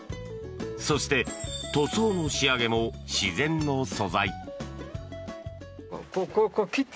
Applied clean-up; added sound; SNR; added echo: none; none; none; none.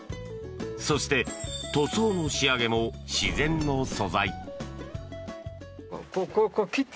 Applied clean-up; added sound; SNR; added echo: none; Boom; 9 dB; none.